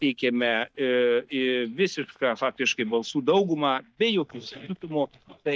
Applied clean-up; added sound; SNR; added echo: neural mask model DeepFilterNet 3.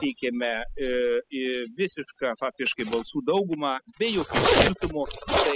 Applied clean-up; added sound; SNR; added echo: classical method spectral subtraction.